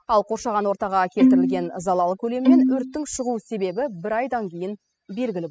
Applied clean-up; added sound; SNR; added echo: classical method spectral subtraction.